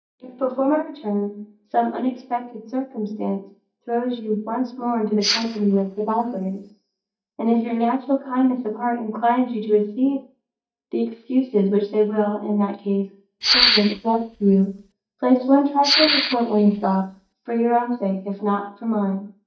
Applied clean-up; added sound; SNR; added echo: neural mask model DeepFilterNet 3.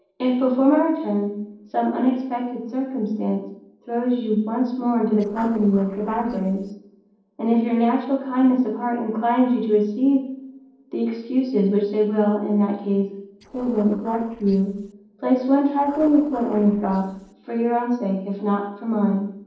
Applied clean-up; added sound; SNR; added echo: neural separator model SepFormer DNS4.